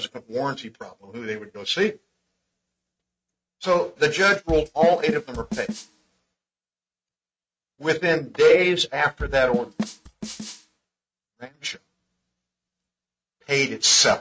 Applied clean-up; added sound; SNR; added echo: neural mask model RNNoise.